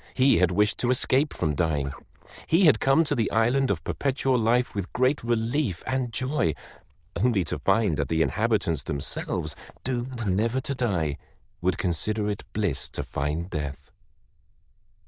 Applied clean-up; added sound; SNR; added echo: neural diffusion model UNIVERSE++.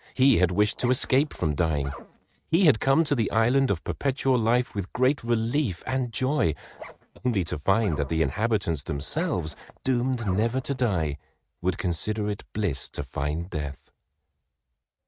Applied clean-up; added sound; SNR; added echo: neural mask model RNNoise.